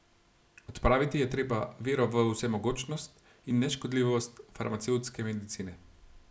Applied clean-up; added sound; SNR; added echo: none; none; none; none.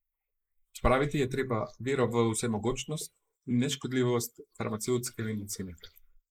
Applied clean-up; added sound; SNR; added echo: neural mask model Resemble Enhance denoiser.